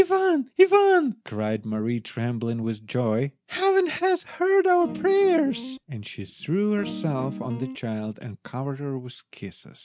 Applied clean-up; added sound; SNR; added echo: neural mask model RNNoise.